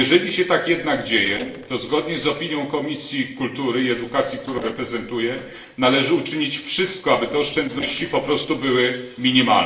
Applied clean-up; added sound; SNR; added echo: neural separator model SepFormer DNS4.